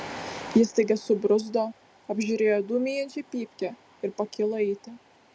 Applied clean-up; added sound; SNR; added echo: none; none; none; none.